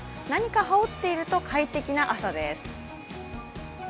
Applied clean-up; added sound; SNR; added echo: none; none; none; none.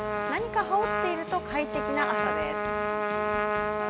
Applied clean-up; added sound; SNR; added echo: none; Trumpet; -2 dB; none.